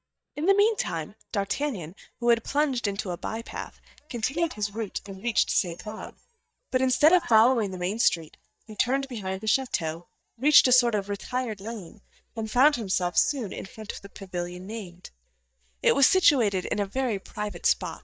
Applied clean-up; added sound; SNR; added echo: neural mask model DeepFilterNet 3.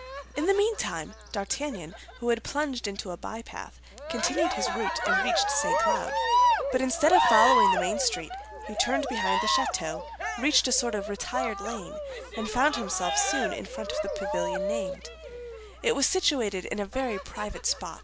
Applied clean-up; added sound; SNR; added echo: none; Cheering; 0 dB; none.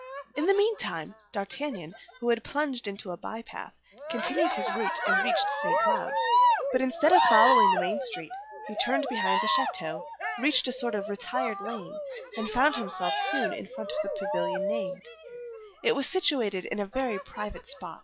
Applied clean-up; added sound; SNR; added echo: classical method log-MMSE.